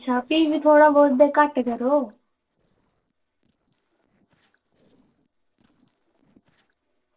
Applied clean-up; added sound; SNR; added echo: neural separator model SepFormer DNS4.